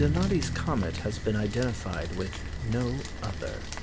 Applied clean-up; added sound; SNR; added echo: none; Rain + Bowed string instrument; 2 dB; none.